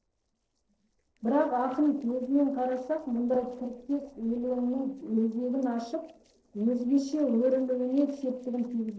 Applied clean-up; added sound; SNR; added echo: neural separator model SepFormer DNS4.